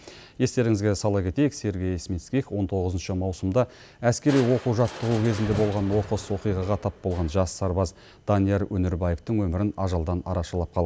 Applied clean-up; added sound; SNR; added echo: none; Crushing; 17 dB; none.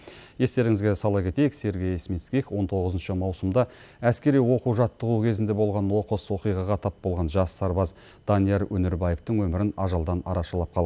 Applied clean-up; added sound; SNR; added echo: none; none; none; none.